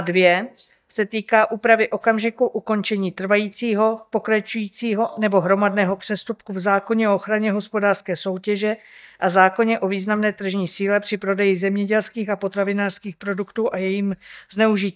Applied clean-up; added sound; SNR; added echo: neural mask model DeepFilterNet 3.